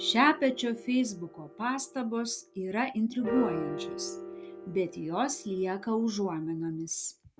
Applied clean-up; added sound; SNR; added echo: none; Piano; 11 dB; none.